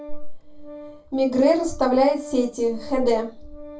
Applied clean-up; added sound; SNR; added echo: none; Organ; 18 dB; reverberation time 0.2 s.